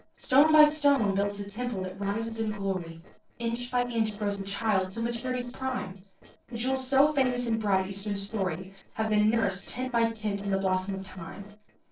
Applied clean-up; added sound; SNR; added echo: neural separator model SepFormer DNS4.